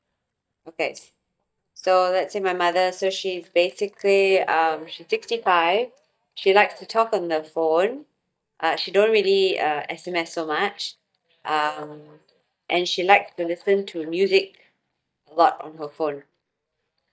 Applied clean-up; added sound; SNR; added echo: neural mask model DeepFilterNet 3.